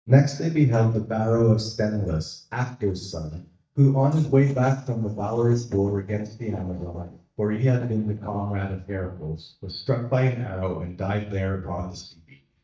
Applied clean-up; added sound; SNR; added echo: neural mask model DeepFilterNet 3.